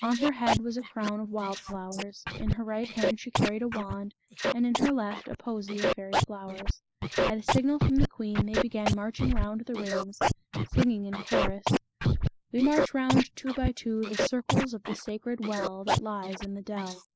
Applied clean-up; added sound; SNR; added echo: neural mask model Resemble Enhance denoiser.